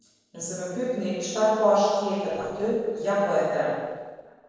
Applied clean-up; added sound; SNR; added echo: neural separator model SepFormer DNS4.